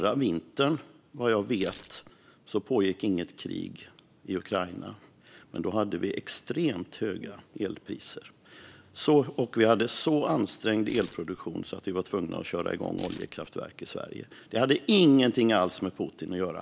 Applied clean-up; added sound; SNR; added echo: none; Keys jangling; 11 dB; none.